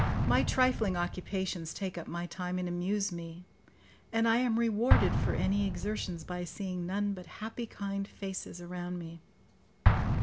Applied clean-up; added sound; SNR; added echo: none; Explosion; 1 dB; none.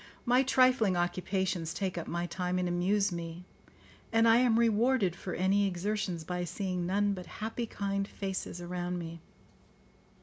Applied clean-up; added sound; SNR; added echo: none; none; none; none.